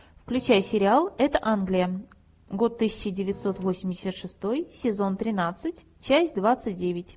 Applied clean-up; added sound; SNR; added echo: none; Printer; 19 dB; none.